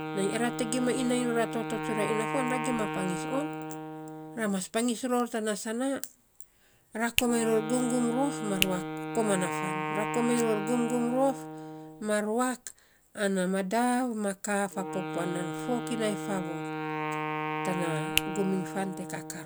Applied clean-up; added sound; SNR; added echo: none; Wind instrument, woodwind instrument + Finger snapping; 5 dB; none.